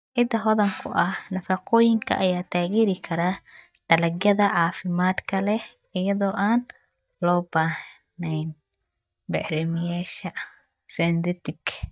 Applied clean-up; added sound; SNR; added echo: neural mask model DeepFilterNet 3.